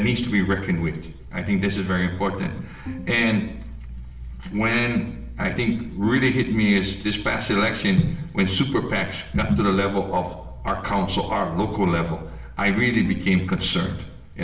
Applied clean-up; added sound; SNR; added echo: none; Bowed string instrument; 15 dB; reverberation time 0.8 s.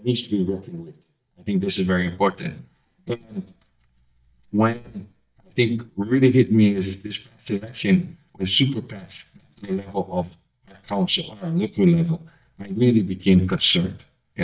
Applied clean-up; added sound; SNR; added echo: neural mask model DeepFilterNet 3.